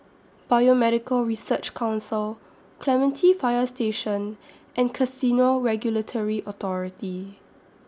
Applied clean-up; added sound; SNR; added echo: none; none; none; none.